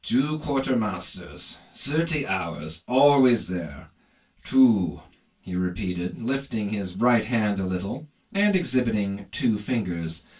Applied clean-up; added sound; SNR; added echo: none; none; none; reverberation time 0.1 s.